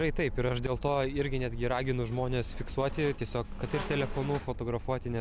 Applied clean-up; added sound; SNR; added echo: none; Squeak; 14 dB; none.